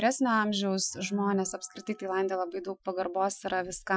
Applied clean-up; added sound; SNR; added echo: classical method Wiener filter.